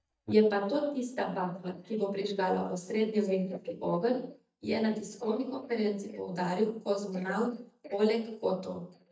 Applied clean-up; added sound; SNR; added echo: neural mask model DeepFilterNet 3.